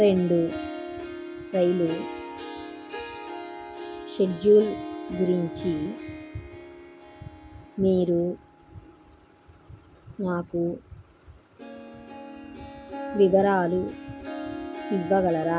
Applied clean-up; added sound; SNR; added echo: none; Harp; 11 dB; none.